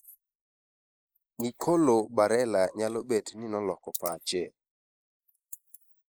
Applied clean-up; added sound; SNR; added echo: neural mask model Resemble Enhance denoiser.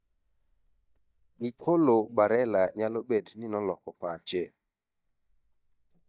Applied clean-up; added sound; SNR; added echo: neural mask model DeepFilterNet 3.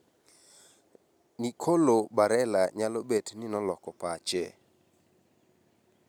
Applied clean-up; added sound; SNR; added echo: none; none; none; none.